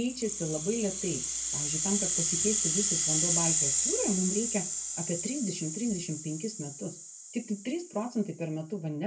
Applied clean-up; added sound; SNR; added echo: none; Rattle (instrument); -2 dB; reverberation time 0.2 s.